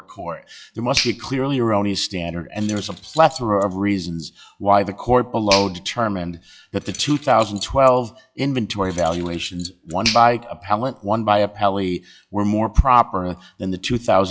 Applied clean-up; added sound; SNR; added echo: classical method log-MMSE.